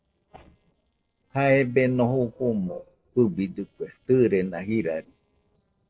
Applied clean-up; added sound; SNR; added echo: neural separator model SepFormer DNS4.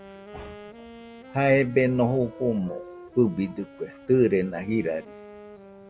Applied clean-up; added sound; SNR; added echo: none; Wind instrument, woodwind instrument; 19 dB; none.